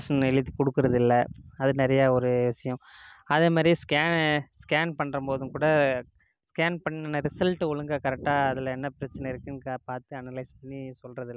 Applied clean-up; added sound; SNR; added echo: none; none; none; none.